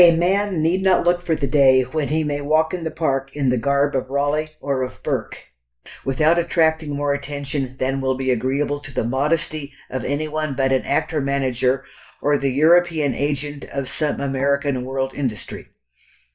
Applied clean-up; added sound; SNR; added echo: neural mask model DeepFilterNet 3.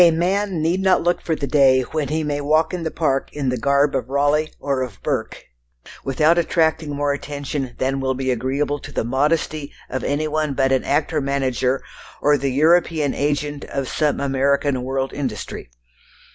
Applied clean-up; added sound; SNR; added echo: none; none; none; none.